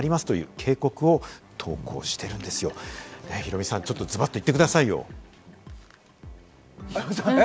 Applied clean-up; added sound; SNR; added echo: none; none; none; none.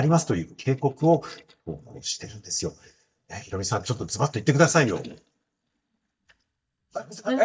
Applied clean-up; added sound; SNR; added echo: neural mask model DeepFilterNet 3.